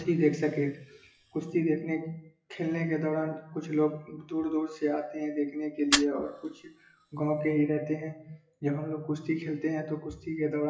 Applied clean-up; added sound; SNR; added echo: classical method WPE with log-MMSE.